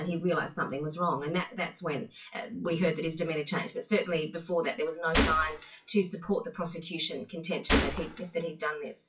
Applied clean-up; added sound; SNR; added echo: classical method WPE with log-MMSE.